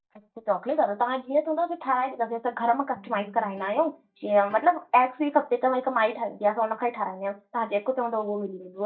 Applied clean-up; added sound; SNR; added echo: neural mask model DeepFilterNet 3.